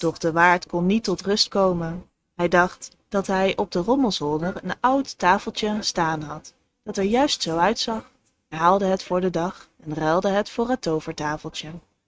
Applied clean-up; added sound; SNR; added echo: neural mask model RNNoise.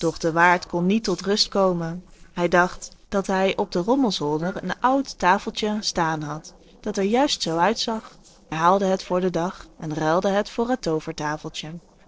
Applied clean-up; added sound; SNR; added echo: neural separator model SepFormer DNS4.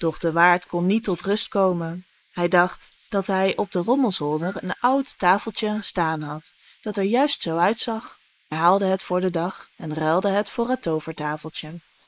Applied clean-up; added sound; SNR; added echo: neural mask model Resemble Enhance denoiser.